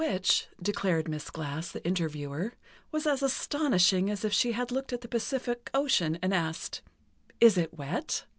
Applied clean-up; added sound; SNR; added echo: none; none; none; none.